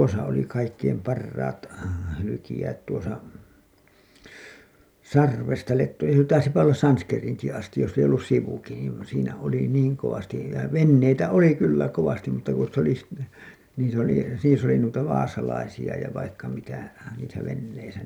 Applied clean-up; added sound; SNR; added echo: none; none; none; none.